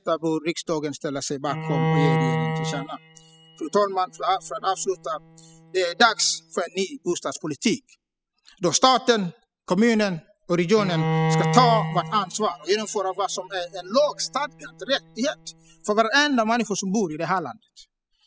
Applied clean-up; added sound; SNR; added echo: classical method spectral subtraction.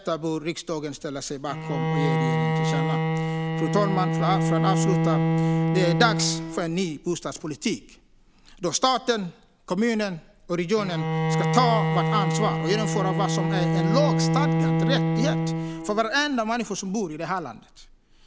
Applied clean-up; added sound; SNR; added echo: none; Bowed string instrument; -2 dB; none.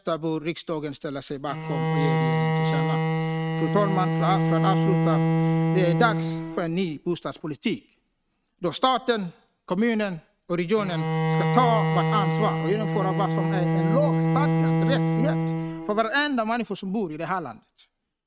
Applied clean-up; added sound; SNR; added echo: neural mask model RNNoise.